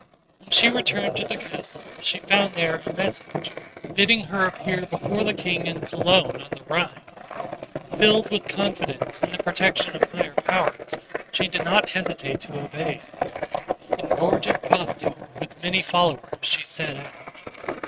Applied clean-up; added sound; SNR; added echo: neural mask model RNNoise.